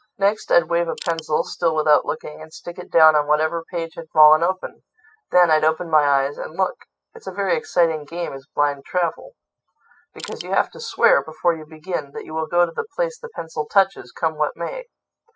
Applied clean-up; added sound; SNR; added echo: classical method spectral subtraction.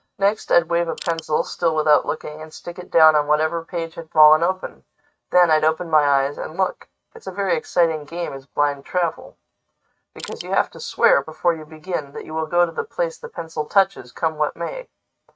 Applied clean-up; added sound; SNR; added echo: neural mask model RNNoise.